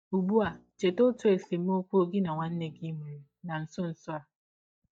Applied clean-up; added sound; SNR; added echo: neural mask model DeepFilterNet 3.